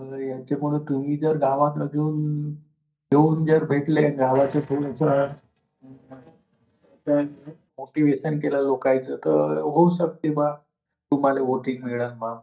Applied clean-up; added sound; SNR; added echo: neural mask model DeepFilterNet 3.